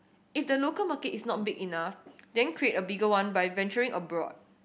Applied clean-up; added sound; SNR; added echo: none; none; none; none.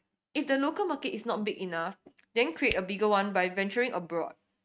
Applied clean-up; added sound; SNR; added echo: neural mask model RNNoise.